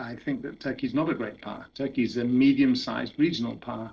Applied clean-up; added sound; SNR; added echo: neural separator model SepFormer DNS4.